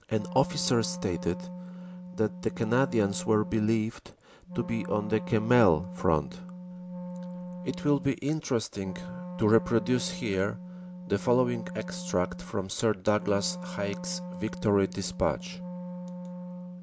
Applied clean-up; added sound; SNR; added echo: none; Wind instrument, woodwind instrument; 10 dB; none.